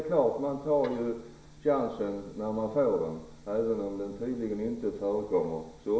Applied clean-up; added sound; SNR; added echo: none; none; none; reverberation time 0.7 s.